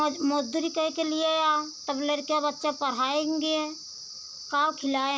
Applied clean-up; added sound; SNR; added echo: none; none; none; none.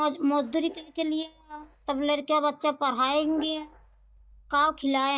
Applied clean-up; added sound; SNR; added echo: neural mask model DeepFilterNet 3.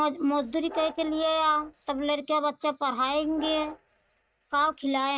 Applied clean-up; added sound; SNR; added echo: neural mask model RNNoise.